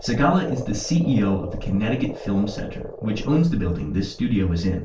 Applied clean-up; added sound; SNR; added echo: none; Frog; 15 dB; reverberation time 0.2 s.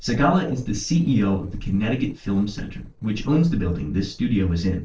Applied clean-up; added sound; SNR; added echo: neural separator model SepFormer DNS4.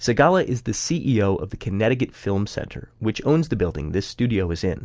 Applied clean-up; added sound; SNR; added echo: none; none; none; none.